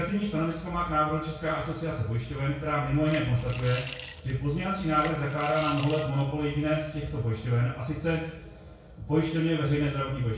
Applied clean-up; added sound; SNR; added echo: none; Coin (dropping) / Glass; 10 dB; reverberation time 0.6 s.